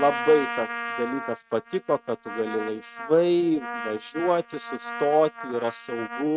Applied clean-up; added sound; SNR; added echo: neural mask model RNNoise.